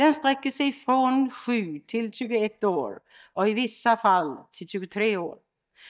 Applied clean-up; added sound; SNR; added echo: neural mask model DeepFilterNet 3.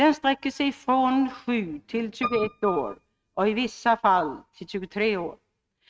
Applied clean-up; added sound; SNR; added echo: neural mask model RNNoise.